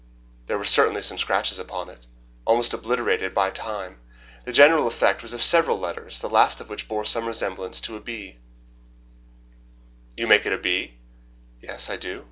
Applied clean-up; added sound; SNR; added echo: none; none; none; none.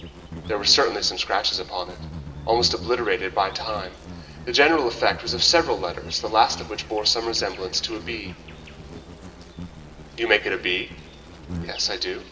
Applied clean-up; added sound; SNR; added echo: none; Insect; 14 dB; reverberation time 1.4 s.